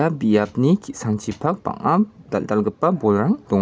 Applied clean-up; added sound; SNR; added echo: none; none; none; none.